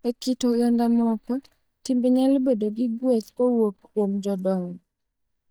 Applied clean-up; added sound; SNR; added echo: neural mask model DeepFilterNet 3.